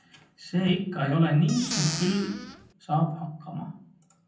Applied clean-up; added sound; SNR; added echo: none; Squeak / Cupboard open or close; 6 dB; reverberation time 0.6 s.